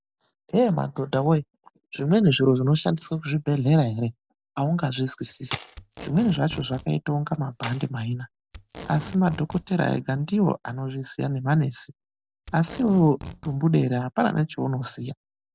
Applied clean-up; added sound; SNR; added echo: neural separator model SepFormer DNS4.